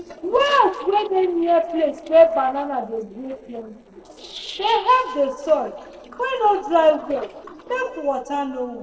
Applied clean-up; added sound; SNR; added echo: neural separator model SepFormer DNS4.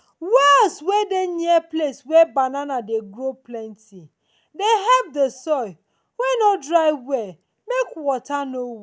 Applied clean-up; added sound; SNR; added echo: none; none; none; none.